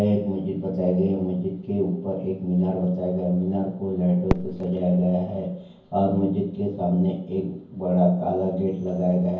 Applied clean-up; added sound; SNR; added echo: none; Fireworks; 15 dB; reverberation time 0.9 s.